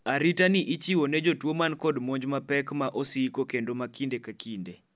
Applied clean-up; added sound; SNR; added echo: none; none; none; none.